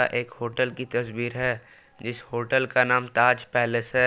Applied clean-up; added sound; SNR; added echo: none; none; none; none.